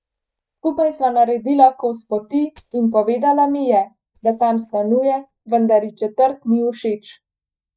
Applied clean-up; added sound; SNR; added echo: neural mask model DeepFilterNet 3.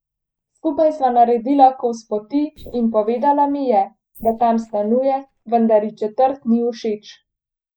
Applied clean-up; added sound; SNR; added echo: neural mask model Resemble Enhance denoiser.